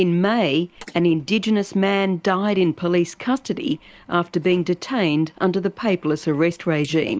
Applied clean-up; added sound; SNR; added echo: neural mask model Resemble Enhance denoiser.